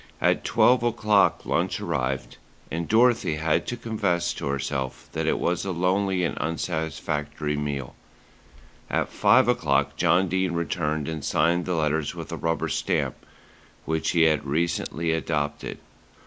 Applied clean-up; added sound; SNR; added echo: none; none; none; none.